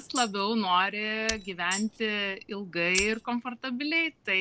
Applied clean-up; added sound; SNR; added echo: none; Tambourine + Shatter; 8 dB; none.